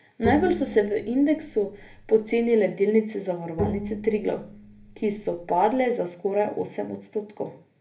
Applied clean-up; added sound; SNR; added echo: none; Bowed string instrument; 9 dB; reverberation time 0.3 s.